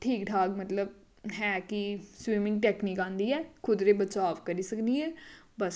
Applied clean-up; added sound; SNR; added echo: none; none; none; none.